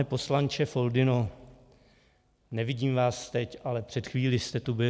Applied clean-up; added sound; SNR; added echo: none; none; none; none.